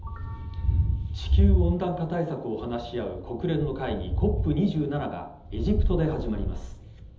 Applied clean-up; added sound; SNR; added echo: none; Thunder; -1 dB; reverberation time 1.2 s.